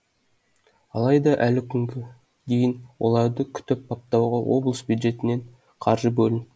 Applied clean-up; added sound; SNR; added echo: none; none; none; none.